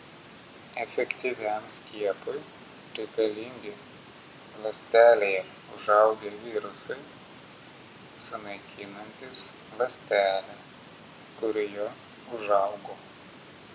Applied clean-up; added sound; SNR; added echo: none; none; none; none.